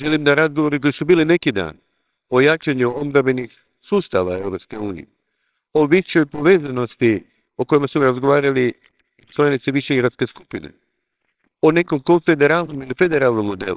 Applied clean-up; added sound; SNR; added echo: neural separator model SepFormer WHAMR!.